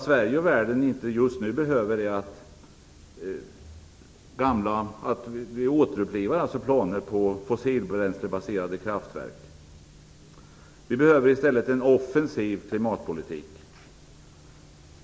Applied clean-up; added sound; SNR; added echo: none; none; none; none.